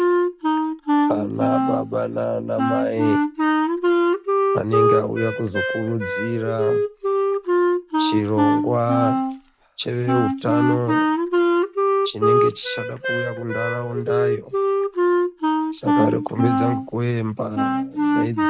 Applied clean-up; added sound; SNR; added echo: none; Wind instrument, woodwind instrument; -5 dB; none.